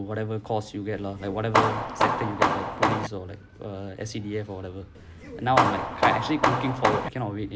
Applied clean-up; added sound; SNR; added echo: none; Hammer; -4 dB; none.